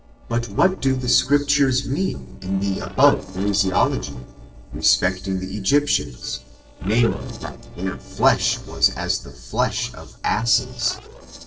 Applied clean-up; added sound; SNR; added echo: neural separator model SepFormer DNS4.